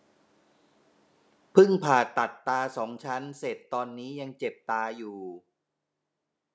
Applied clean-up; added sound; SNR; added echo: none; none; none; none.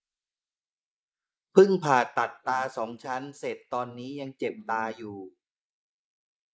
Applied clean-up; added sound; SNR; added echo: neural mask model Resemble Enhance denoiser.